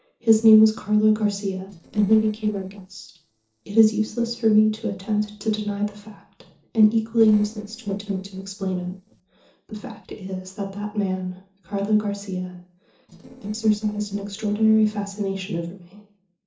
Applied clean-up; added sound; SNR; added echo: neural separator model SepFormer DNS4.